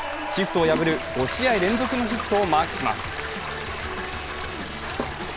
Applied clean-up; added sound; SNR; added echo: none; Toilet flush; 9 dB; none.